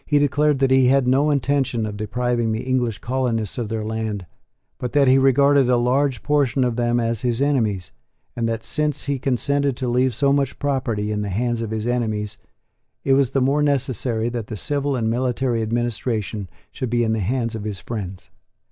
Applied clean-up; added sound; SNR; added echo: none; none; none; none.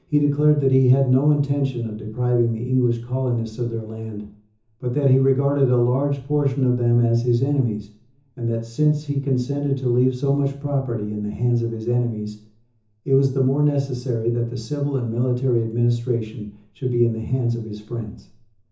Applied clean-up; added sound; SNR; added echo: none; none; none; reverberation time 0.6 s.